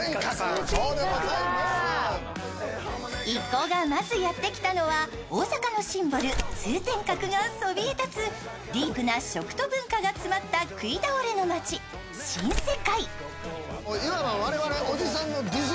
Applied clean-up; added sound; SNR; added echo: none; Door; 7 dB; none.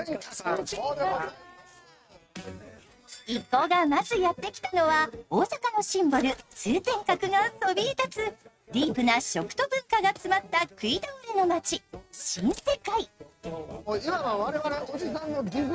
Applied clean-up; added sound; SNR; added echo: neural mask model RNNoise.